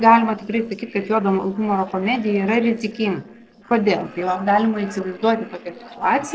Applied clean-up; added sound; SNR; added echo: neural separator model SepFormer DNS4.